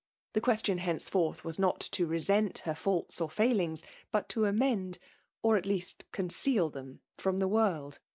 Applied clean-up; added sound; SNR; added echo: none; none; none; none.